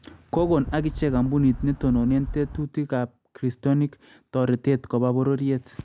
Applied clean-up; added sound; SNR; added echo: none; Wind; 10 dB; none.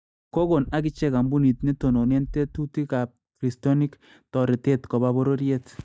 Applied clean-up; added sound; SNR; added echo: neural mask model DeepFilterNet 3.